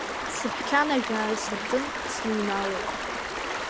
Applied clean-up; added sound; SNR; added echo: none; Stream; 2 dB; none.